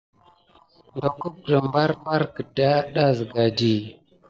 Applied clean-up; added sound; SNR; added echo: neural separator model SepFormer DNS4.